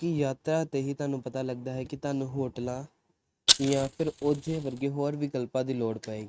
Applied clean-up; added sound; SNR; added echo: neural mask model RNNoise.